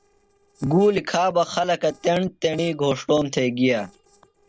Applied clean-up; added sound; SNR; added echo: neural separator model SepFormer DNS4.